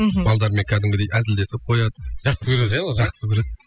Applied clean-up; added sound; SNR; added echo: classical method spectral subtraction.